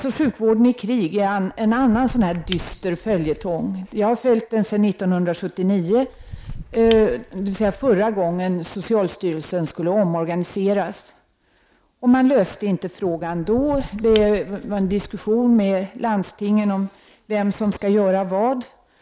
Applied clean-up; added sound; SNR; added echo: none; Shatter / Crushing; 15 dB; none.